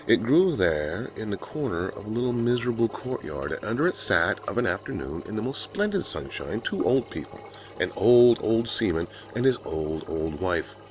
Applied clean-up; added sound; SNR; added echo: none; Engine; 19 dB; none.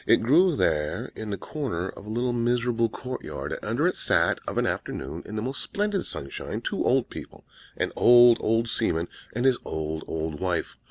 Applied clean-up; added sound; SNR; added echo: none; none; none; none.